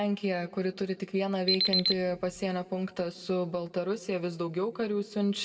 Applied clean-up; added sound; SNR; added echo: none; Alarm; 0 dB; reverberation time 0.8 s.